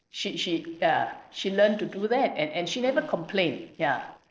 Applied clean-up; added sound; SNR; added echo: neural separator model SepFormer DNS4.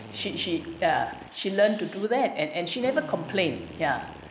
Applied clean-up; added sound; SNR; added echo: none; Drill; 17 dB; none.